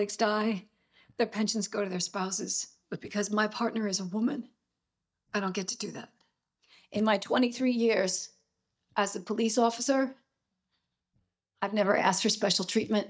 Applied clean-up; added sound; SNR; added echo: neural mask model DeepFilterNet 3.